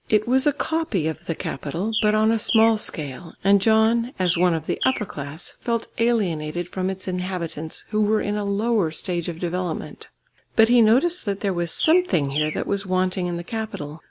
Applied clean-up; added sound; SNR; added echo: neural mask model Resemble Enhance denoiser.